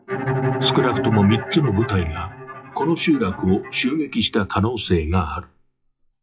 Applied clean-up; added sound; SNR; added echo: classical method WPE with log-MMSE.